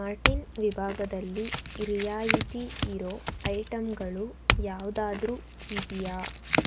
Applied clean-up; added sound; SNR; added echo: none; Chink, clink / Domestic sounds, home sounds; -1 dB; none.